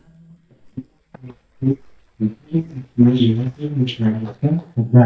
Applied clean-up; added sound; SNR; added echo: neural mask model DeepFilterNet 3.